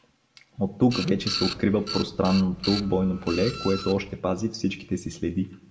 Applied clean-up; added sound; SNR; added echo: none; Printer; 9 dB; reverberation time 0.6 s.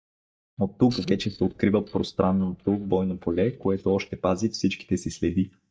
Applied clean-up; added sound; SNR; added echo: neural mask model DeepFilterNet 3.